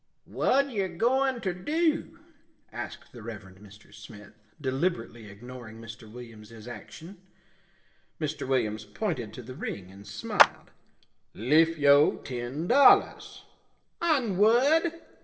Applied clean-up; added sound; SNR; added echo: none; Clapping; 0 dB; reverberation time 0.6 s.